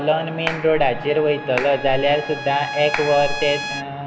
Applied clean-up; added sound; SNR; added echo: none; Trumpet + Clapping; 8 dB; none.